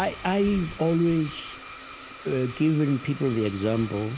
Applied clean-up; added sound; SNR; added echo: none; Domestic sounds, home sounds; 15 dB; none.